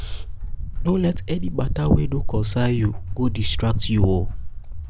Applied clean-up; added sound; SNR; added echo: none; Walk, footsteps; 2 dB; none.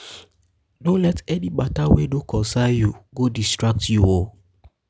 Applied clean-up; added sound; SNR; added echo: none; none; none; none.